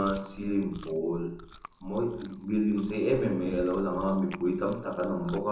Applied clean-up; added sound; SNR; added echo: none; Chewing, mastication; 17 dB; reverberation time 0.7 s.